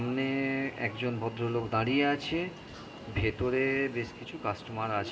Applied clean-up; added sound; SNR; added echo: none; Alarm; 15 dB; reverberation time 0.7 s.